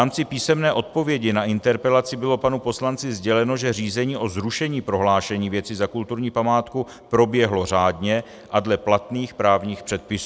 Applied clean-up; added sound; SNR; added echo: none; none; none; none.